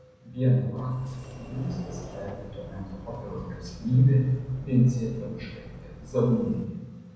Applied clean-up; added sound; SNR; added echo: none; Sliding door; 17 dB; reverberation time 1.1 s.